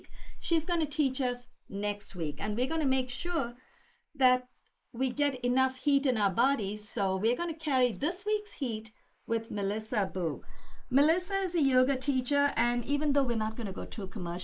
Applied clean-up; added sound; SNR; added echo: neural mask model Resemble Enhance denoiser.